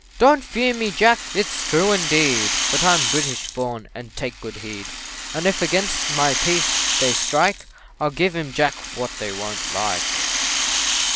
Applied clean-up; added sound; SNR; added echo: none; Rattle (instrument); 2 dB; none.